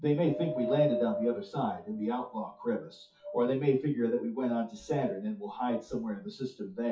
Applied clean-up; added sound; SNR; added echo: classical method WPE with log-MMSE.